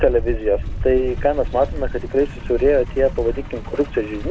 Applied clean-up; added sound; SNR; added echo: none; Truck; 6 dB; none.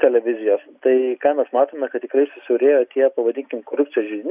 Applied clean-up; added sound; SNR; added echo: none; none; none; none.